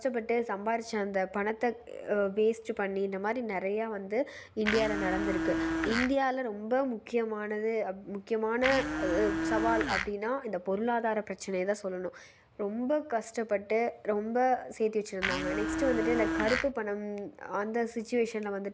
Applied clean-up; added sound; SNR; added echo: none; Domestic sounds, home sounds; 0 dB; none.